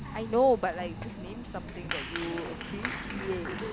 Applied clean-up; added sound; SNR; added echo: none; Applause; 6 dB; none.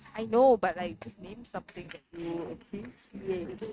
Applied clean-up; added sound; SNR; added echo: neural mask model RNNoise.